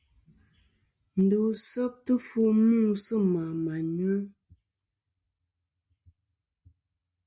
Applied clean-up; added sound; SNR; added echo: none; none; none; none.